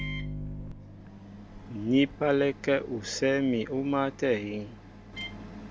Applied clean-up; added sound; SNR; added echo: none; Microwave oven; 12 dB; none.